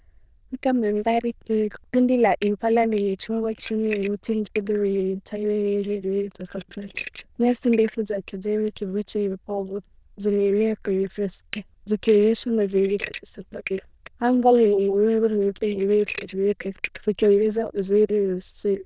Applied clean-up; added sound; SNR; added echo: neural diffusion model UNIVERSE++.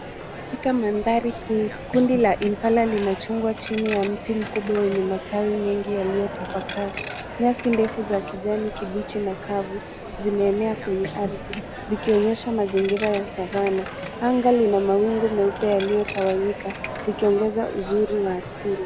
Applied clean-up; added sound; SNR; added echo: none; Coin (dropping); 10 dB; none.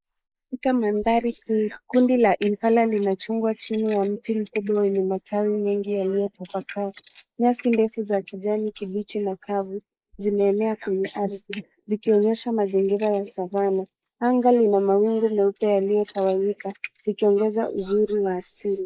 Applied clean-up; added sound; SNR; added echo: neural mask model Resemble Enhance denoiser.